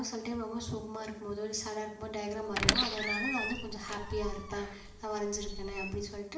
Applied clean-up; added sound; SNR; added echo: none; Squeak; -1 dB; reverberation time 0.6 s.